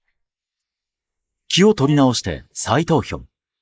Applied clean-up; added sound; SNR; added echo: neural mask model Resemble Enhance denoiser.